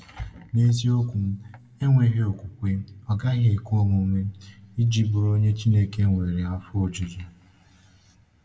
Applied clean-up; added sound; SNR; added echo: none; none; none; reverberation time 0.8 s.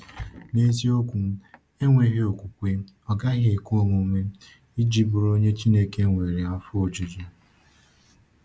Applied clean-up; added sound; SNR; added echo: none; none; none; none.